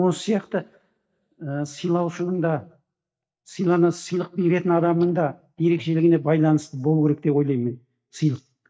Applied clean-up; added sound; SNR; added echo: neural mask model DeepFilterNet 3.